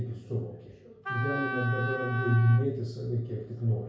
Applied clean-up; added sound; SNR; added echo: none; Wind instrument, woodwind instrument; 6 dB; reverberation time 0.6 s.